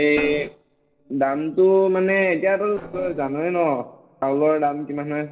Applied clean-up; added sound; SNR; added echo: neural separator model SepFormer DNS4.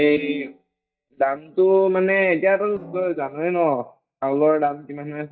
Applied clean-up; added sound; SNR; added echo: neural mask model DeepFilterNet 3.